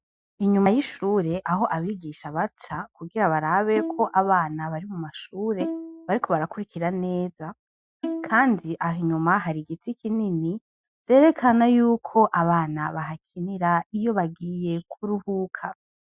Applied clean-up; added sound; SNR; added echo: classical method Wiener filter.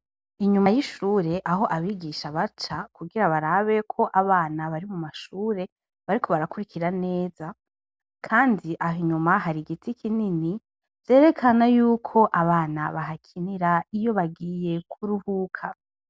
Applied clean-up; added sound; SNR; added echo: none; none; none; none.